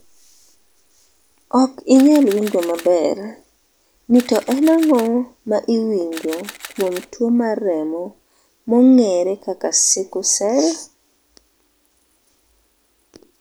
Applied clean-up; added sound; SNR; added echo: none; Camera; 18 dB; none.